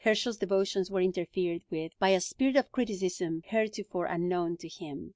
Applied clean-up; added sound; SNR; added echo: none; none; none; none.